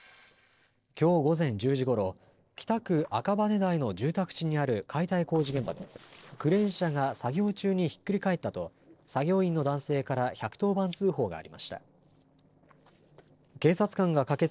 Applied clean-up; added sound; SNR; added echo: neural separator model SepFormer DNS4.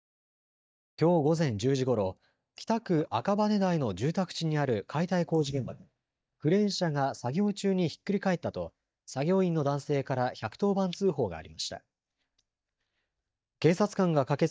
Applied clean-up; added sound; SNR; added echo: neural mask model DeepFilterNet 3.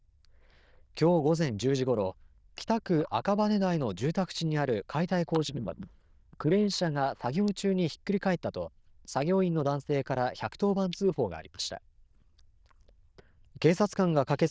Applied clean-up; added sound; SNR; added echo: neural diffusion model UNIVERSE++.